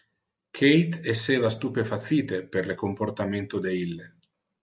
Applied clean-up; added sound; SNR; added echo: none; none; none; none.